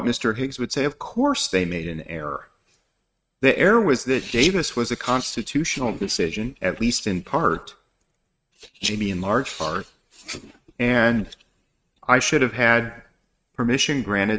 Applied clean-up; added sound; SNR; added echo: neural mask model RNNoise.